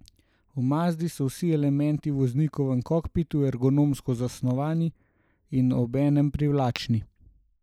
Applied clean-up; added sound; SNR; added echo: neural mask model Resemble Enhance denoiser.